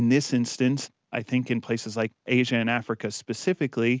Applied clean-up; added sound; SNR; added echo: none; none; none; none.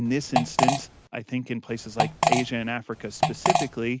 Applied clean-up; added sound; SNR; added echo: none; Fart; -3 dB; none.